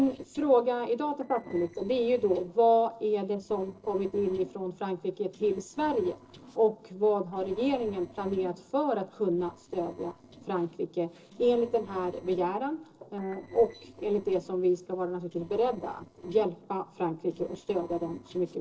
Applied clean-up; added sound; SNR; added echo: neural separator model SepFormer DNS4.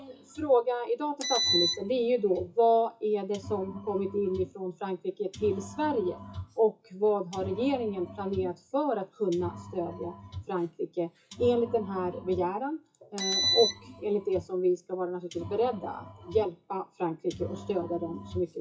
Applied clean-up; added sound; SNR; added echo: classical method WPE with log-MMSE.